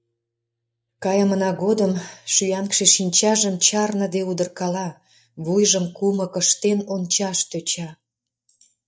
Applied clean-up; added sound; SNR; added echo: neural mask model DeepFilterNet 3.